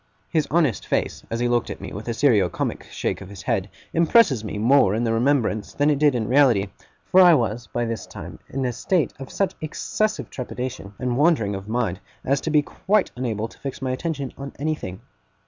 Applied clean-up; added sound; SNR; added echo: none; none; none; none.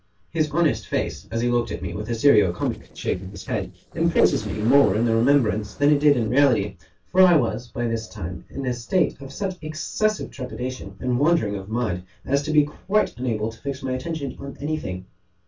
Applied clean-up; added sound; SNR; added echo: neural separator model SepFormer DNS4.